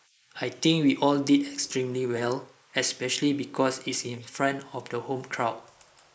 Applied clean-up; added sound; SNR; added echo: neural mask model Resemble Enhance denoiser.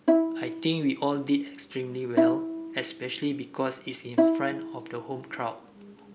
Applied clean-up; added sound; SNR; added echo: none; Bowed string instrument; -2 dB; none.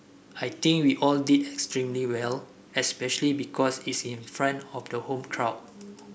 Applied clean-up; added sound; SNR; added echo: none; none; none; none.